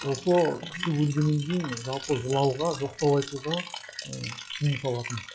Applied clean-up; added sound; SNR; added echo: classical method log-MMSE.